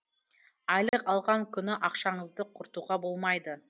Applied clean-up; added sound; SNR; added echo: none; none; none; none.